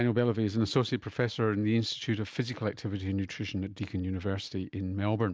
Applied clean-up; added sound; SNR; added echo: none; none; none; none.